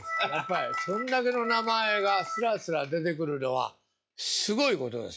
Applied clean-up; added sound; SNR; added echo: classical method log-MMSE.